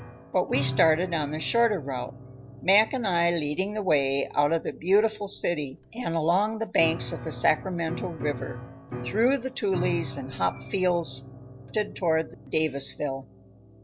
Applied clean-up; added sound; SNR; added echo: none; Piano; 12 dB; none.